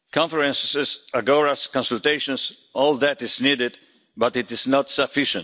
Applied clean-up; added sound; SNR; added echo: none; none; none; none.